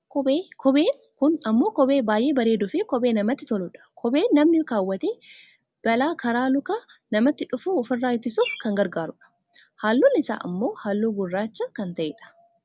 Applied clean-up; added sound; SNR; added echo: none; Bird; 15 dB; none.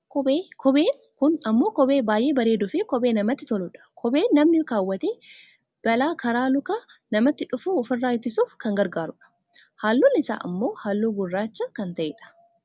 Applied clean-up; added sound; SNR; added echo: none; none; none; none.